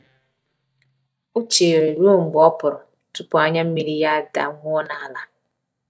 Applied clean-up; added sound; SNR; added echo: neural mask model DeepFilterNet 3.